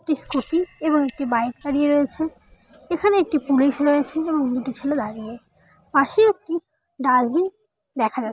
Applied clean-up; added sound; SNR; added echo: neural mask model Resemble Enhance denoiser.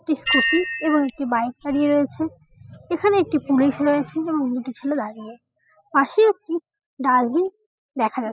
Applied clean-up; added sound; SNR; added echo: classical method spectral subtraction.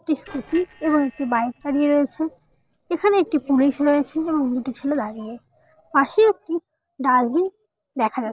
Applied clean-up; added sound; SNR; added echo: neural separator model SepFormer DNS4.